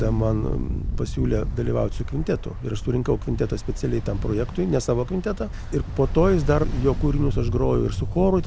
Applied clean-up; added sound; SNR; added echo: none; Ocean; 3 dB; none.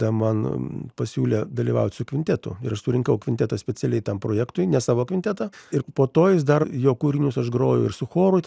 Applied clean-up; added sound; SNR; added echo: none; none; none; none.